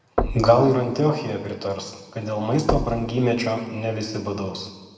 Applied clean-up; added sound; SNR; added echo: none; Knock / Wood; 9 dB; reverberation time 1.5 s.